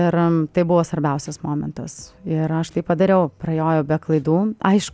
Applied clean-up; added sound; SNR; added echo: none; none; none; none.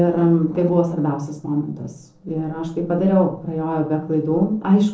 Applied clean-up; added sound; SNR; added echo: neural separator model SepFormer DNS4.